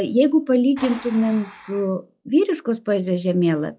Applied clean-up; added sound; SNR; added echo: classical method log-MMSE.